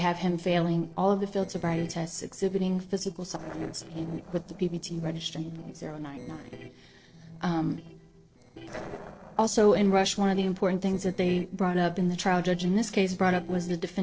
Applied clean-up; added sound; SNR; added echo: neural separator model SepFormer DNS4.